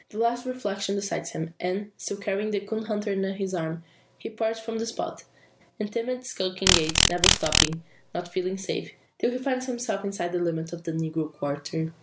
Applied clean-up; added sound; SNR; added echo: none; Insect; -5 dB; none.